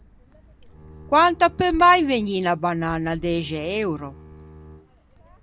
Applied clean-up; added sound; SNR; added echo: none; Bowed string instrument + Bird vocalization, bird call, bird song; 19 dB; none.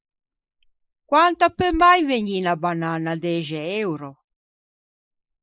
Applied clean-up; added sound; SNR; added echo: neural mask model Resemble Enhance denoiser.